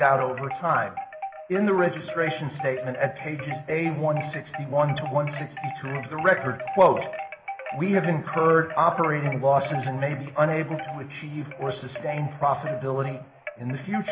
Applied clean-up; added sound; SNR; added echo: none; Wind chime; 11 dB; none.